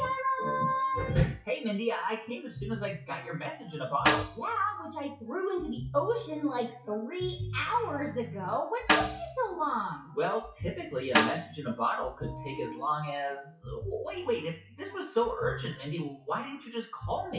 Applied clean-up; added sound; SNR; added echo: classical method WPE with log-MMSE.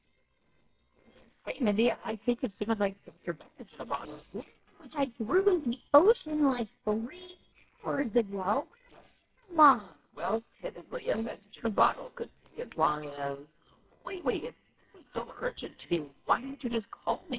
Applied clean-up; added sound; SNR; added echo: neural separator model SepFormer WHAMR!.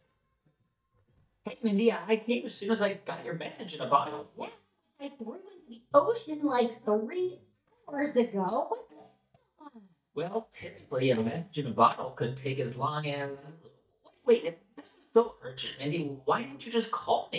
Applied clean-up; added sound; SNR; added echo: neural mask model DeepFilterNet 3.